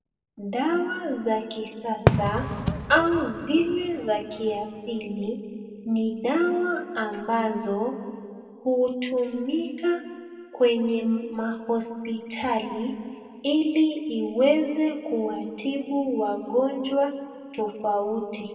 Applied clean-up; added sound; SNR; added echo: none; Fireworks; 3 dB; reverberation time 1.8 s.